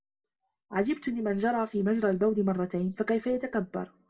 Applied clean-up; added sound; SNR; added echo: none; none; none; reverberation time 0.2 s.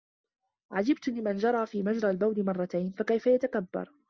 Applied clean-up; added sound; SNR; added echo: none; none; none; none.